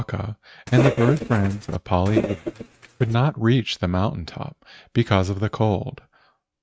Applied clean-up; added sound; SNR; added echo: neural mask model RNNoise.